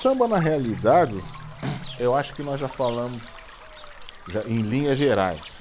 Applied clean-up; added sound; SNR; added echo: none; Bird / Fowl + Stream; 15 dB; none.